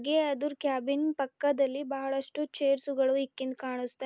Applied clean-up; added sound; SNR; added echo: none; none; none; none.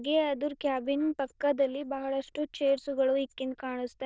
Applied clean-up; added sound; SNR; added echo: neural diffusion model UNIVERSE++.